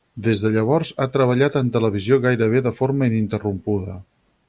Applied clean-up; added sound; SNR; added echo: none; none; none; none.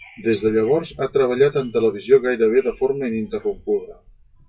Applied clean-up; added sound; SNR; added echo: classical method WPE with log-MMSE.